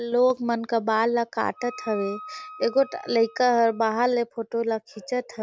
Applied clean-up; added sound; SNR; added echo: none; Wind instrument, woodwind instrument; 19 dB; none.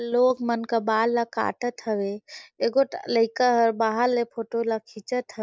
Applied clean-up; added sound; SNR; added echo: neural mask model Resemble Enhance denoiser.